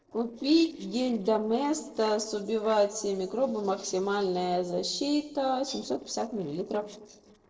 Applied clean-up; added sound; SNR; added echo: neural separator model SepFormer DNS4.